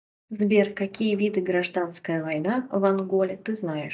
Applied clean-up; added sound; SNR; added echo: neural mask model DeepFilterNet 3.